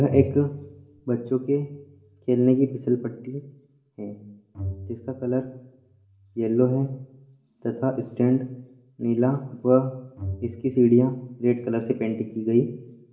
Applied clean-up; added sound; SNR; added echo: none; Bowed string instrument; 15 dB; reverberation time 0.7 s.